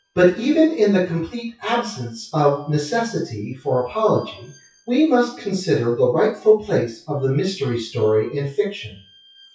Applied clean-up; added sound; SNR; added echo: classical method WPE with log-MMSE.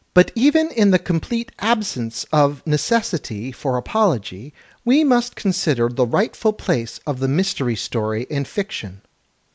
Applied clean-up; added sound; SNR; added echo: none; none; none; none.